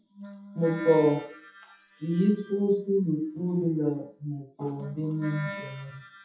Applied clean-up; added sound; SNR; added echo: classical method WPE with log-MMSE.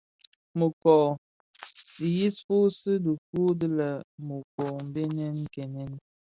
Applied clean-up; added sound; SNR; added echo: none; none; none; none.